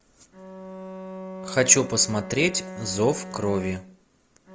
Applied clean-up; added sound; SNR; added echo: none; Bowed string instrument; 13 dB; none.